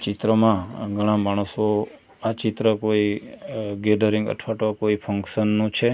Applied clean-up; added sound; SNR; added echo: none; none; none; none.